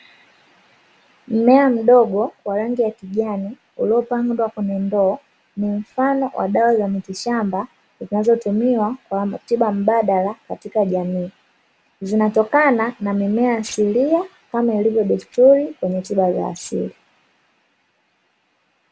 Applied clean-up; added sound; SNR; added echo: none; none; none; none.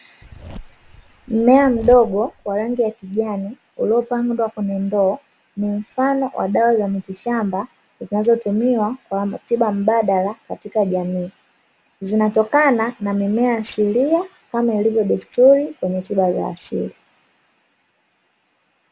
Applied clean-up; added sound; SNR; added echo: none; Zipper (clothing); 17 dB; none.